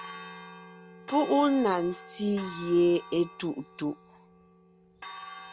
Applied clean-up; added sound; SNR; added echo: none; Church bell; 16 dB; none.